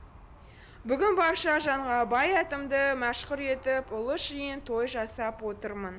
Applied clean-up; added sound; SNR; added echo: none; Aircraft; 20 dB; none.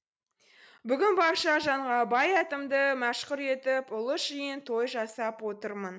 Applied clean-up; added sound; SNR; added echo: none; none; none; none.